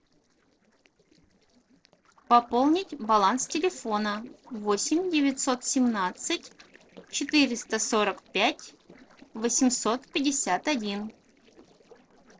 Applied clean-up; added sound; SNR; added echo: neural separator model SepFormer DNS4.